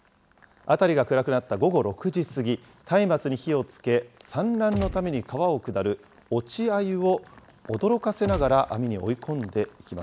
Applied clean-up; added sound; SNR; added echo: none; Gunshot, gunfire; 8 dB; none.